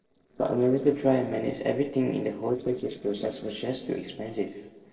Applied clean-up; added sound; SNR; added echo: neural separator model SepFormer DNS4.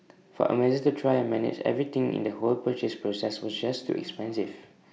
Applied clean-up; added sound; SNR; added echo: none; none; none; none.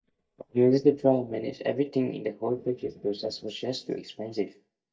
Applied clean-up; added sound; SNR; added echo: neural mask model DeepFilterNet 3.